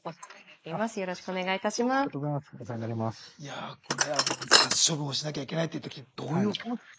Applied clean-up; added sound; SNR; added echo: neural mask model Resemble Enhance denoiser.